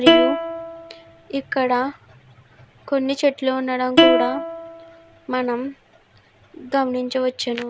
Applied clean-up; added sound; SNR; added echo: none; Plucked string instrument; -2 dB; none.